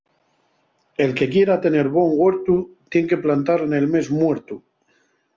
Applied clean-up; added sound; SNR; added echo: none; none; none; none.